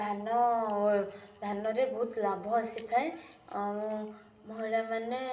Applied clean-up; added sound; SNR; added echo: none; Bell; 2 dB; reverberation time 0.9 s.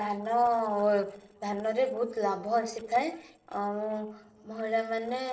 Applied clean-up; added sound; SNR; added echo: neural separator model SepFormer DNS4.